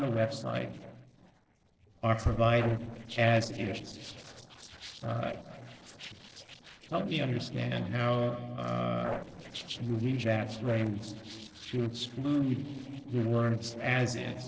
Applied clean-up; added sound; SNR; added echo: neural separator model SepFormer DNS4.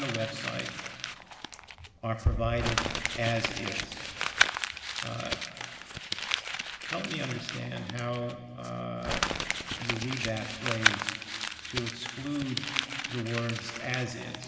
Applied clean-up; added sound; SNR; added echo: none; Crumpling, crinkling; -1 dB; reverberation time 2.2 s.